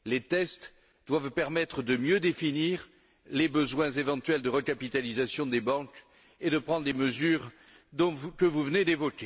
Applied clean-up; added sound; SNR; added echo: none; none; none; none.